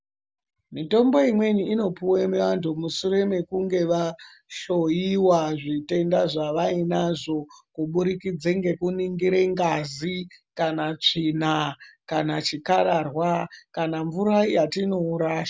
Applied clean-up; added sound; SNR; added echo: none; none; none; none.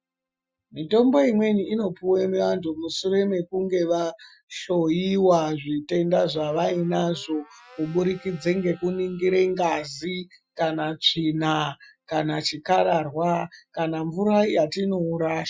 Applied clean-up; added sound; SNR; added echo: classical method Wiener filter.